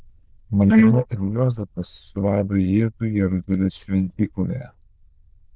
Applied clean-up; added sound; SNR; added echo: neural diffusion model UNIVERSE++.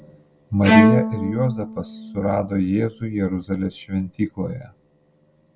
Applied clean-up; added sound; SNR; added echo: none; Bowed string instrument; -2 dB; none.